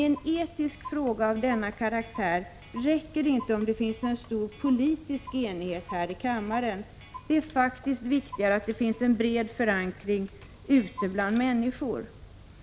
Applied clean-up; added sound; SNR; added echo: none; Clock; 20 dB; none.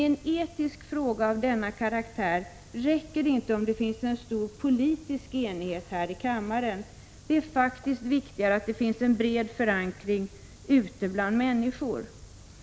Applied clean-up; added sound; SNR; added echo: none; none; none; none.